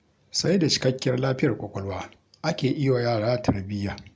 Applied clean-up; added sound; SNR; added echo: none; none; none; none.